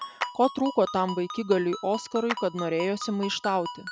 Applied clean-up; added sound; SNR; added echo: none; Clapping + Ringtone; 11 dB; none.